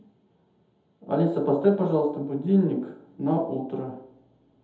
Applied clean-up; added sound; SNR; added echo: none; none; none; reverberation time 0.7 s.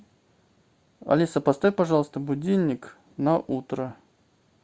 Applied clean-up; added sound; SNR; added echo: none; none; none; none.